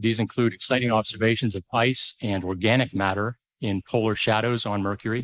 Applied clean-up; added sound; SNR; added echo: neural mask model Resemble Enhance denoiser.